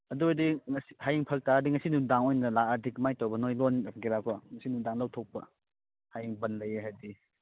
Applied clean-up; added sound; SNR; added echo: none; none; none; none.